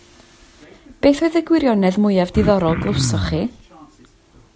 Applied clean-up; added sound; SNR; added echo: none; Cough; 4 dB; none.